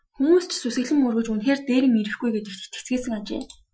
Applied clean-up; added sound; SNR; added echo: classical method Wiener filter.